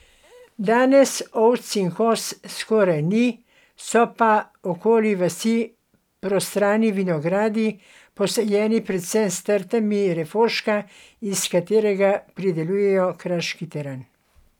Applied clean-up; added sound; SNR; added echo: none; none; none; none.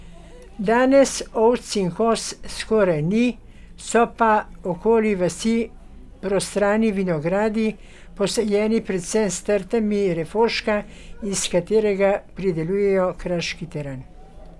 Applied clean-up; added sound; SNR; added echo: none; Chatter; 19 dB; none.